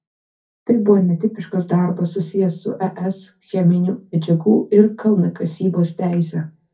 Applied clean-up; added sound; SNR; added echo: none; none; none; reverberation time 0.3 s.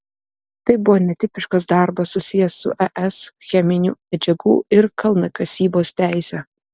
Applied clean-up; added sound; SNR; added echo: none; none; none; none.